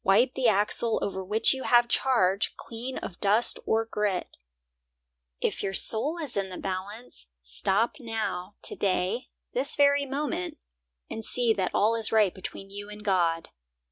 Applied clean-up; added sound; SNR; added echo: none; none; none; none.